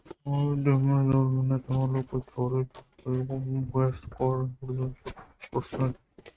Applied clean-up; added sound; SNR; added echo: neural mask model RNNoise.